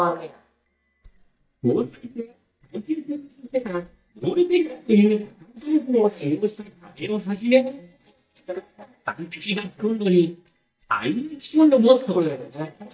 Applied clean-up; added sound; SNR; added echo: neural mask model DeepFilterNet 3.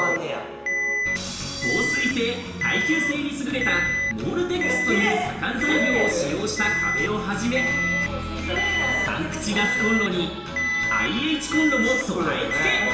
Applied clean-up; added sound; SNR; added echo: none; Alarm; 2 dB; reverberation time 1.1 s.